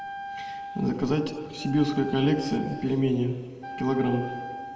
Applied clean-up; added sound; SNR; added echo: none; Wind instrument, woodwind instrument; 11 dB; reverberation time 1.7 s.